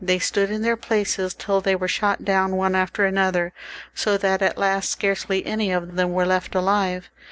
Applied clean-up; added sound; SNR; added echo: none; none; none; none.